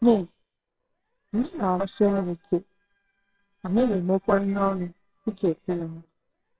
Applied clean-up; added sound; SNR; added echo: neural separator model SepFormer WHAMR!.